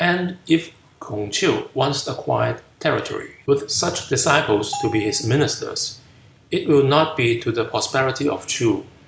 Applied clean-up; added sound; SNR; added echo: none; Bell; 12 dB; none.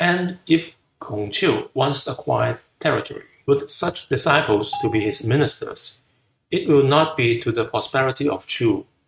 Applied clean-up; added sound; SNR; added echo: neural mask model RNNoise.